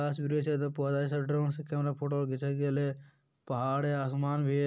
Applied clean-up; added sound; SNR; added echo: none; none; none; none.